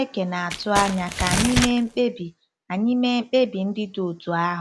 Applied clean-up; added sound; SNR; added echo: none; Crumpling, crinkling; 3 dB; none.